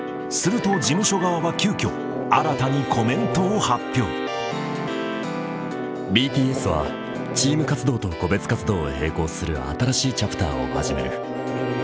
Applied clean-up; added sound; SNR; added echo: none; Buzz; 10 dB; none.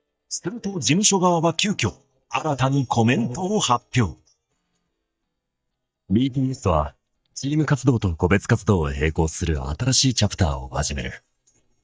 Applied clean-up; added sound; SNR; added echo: neural mask model DeepFilterNet 3.